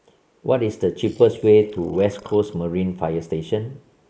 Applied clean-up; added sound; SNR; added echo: neural mask model Resemble Enhance denoiser.